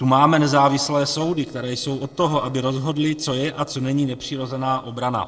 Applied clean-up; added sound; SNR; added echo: neural separator model SepFormer DNS4.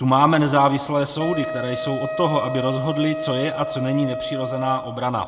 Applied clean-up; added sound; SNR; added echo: none; Wind instrument, woodwind instrument; 8 dB; reverberation time 1.2 s.